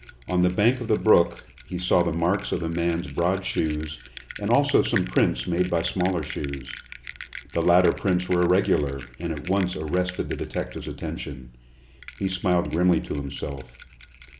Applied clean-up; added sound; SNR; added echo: none; Bell; 13 dB; none.